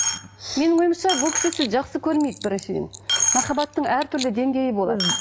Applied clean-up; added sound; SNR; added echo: none; Coin (dropping); 5 dB; none.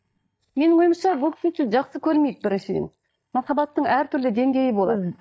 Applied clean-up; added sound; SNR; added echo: neural mask model DeepFilterNet 3.